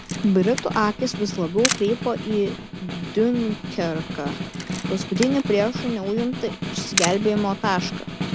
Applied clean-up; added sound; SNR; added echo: none; Camera + Snare drum; 5 dB; none.